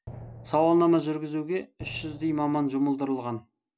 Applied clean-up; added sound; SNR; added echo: none; Drum; 18 dB; none.